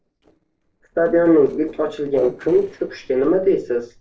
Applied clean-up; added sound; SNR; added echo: neural separator model SepFormer DNS4.